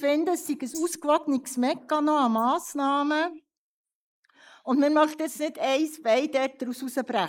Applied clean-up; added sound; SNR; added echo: neural mask model Resemble Enhance denoiser.